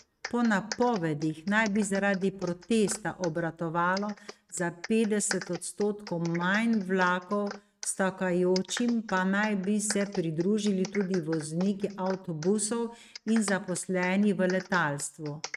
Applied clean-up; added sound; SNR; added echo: neural mask model RNNoise.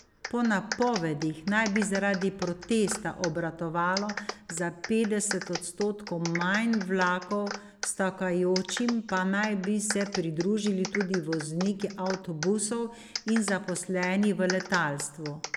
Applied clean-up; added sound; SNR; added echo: none; Clapping; 11 dB; none.